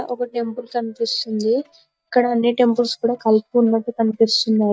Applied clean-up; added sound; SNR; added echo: neural mask model DeepFilterNet 3.